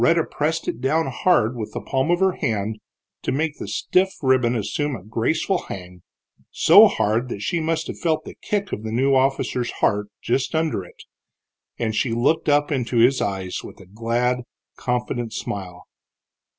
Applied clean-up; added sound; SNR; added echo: none; none; none; none.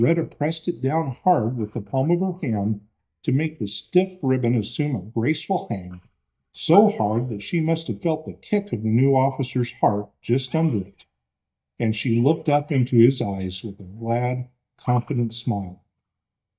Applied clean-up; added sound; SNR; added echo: neural mask model DeepFilterNet 3.